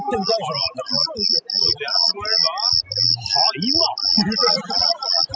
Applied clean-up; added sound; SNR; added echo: classical method spectral subtraction.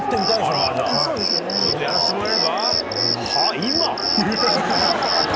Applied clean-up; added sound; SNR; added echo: none; Cricket; -2 dB; none.